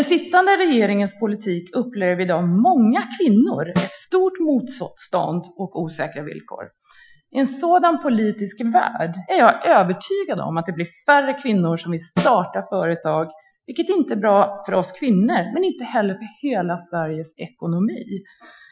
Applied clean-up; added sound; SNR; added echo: classical method Wiener filter.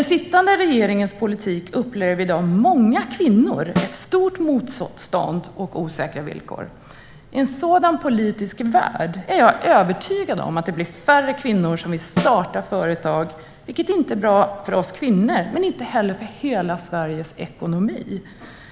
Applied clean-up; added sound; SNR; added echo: none; Snare drum; 11 dB; none.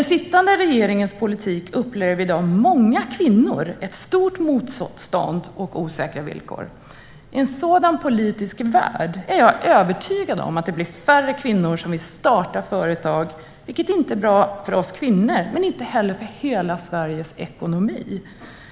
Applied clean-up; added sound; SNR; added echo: none; none; none; none.